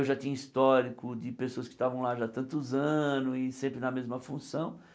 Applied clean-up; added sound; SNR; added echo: none; none; none; none.